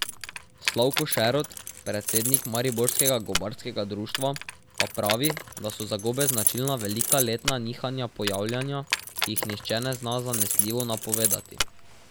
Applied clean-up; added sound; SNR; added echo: none; Keys jangling; 1 dB; none.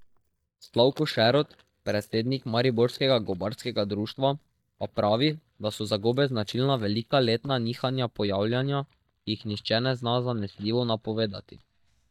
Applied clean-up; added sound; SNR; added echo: neural mask model DeepFilterNet 3.